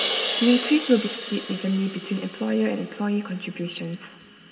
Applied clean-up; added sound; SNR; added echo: none; Crash cymbal; 8 dB; reverberation time 3.0 s.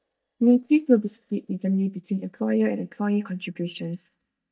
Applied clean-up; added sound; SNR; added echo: neural mask model DeepFilterNet 3.